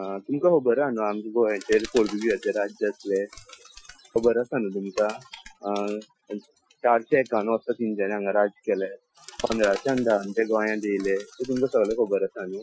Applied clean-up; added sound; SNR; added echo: classical method Wiener filter.